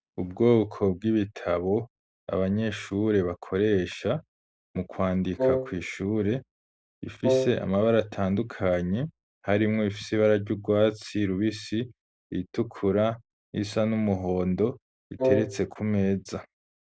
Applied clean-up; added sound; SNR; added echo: none; Wind instrument, woodwind instrument; 0 dB; none.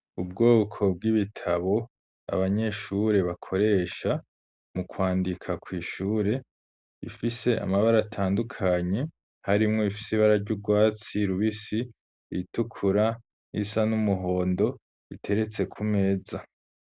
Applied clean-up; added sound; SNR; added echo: none; none; none; none.